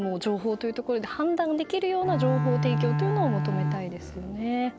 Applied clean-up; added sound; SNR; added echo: none; Bowed string instrument; -1 dB; none.